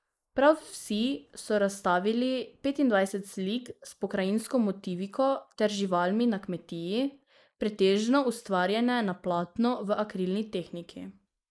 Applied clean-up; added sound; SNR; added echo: neural mask model Resemble Enhance denoiser.